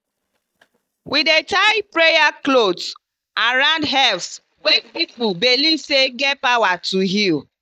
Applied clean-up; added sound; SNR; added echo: neural mask model DeepFilterNet 3.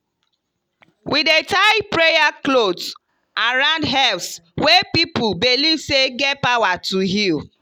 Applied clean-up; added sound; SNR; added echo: none; none; none; none.